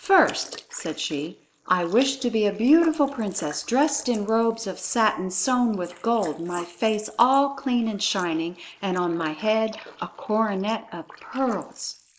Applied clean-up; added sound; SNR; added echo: neural mask model Resemble Enhance denoiser.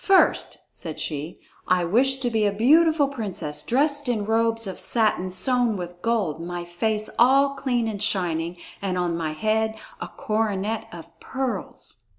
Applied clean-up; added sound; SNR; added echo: none; none; none; none.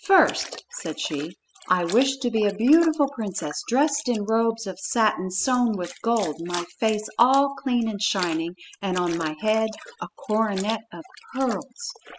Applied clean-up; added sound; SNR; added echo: classical method spectral subtraction.